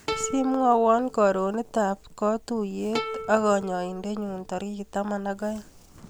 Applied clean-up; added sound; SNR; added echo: none; Plucked string instrument; 13 dB; none.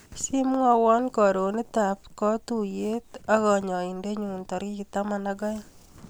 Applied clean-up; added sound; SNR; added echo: none; none; none; none.